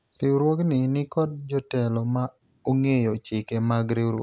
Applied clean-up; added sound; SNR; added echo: none; none; none; none.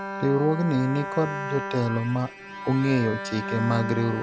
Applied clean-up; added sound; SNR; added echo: none; Bowed string instrument; 8 dB; none.